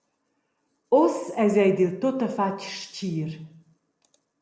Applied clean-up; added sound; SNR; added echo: none; none; none; none.